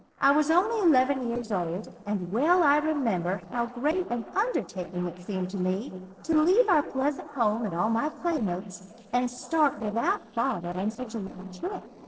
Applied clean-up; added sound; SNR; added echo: neural separator model SepFormer DNS4.